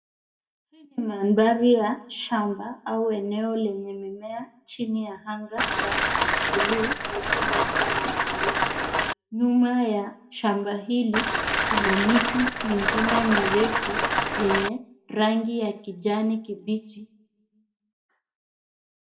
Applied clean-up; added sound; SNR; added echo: none; Rain; -3 dB; reverberation time 0.5 s.